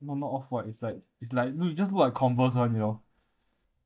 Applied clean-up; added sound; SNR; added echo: neural mask model DeepFilterNet 3.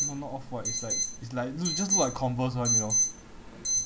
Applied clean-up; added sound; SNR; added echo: none; Alarm; -2 dB; none.